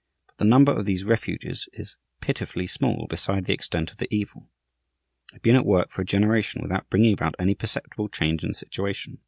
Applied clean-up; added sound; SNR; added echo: none; none; none; none.